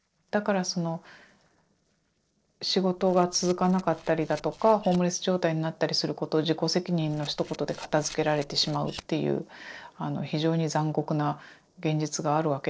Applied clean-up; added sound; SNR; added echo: neural separator model SepFormer DNS4.